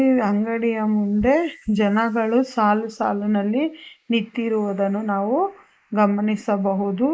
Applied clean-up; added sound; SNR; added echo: neural mask model Resemble Enhance denoiser.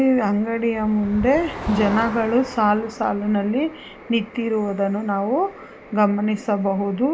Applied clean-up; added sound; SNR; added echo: none; Motor vehicle (road); 16 dB; none.